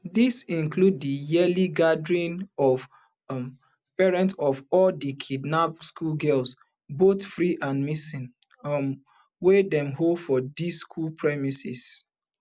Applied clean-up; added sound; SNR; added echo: none; none; none; none.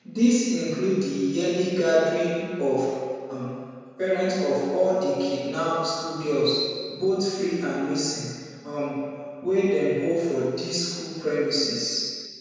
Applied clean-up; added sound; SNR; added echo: none; none; none; reverberation time 1.9 s.